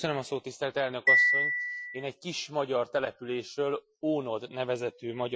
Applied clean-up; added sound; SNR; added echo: classical method Wiener filter.